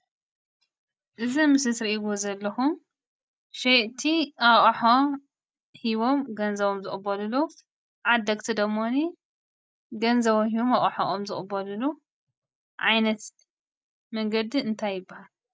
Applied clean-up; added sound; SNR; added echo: none; none; none; none.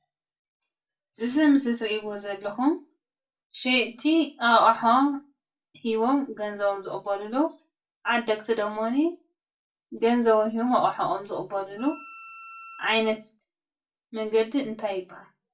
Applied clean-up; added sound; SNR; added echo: none; Wind instrument, woodwind instrument; 20 dB; reverberation time 0.2 s.